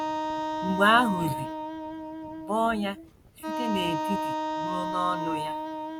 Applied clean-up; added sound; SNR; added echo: none; Wind instrument, woodwind instrument; 2 dB; none.